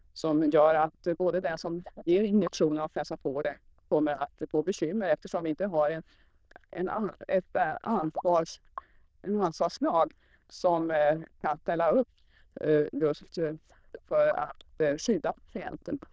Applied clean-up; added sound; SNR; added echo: neural diffusion model UNIVERSE++.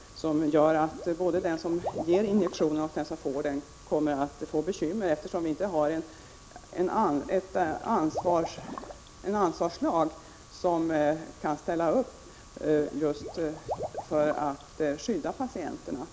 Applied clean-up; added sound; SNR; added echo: none; Liquid; 13 dB; none.